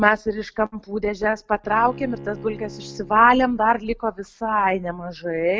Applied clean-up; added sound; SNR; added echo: none; Bowed string instrument; 18 dB; none.